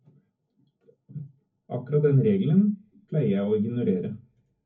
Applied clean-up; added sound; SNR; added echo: none; none; none; reverberation time 0.3 s.